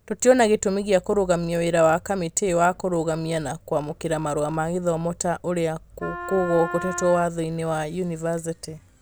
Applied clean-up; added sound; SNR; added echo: none; Wind instrument, woodwind instrument; 10 dB; none.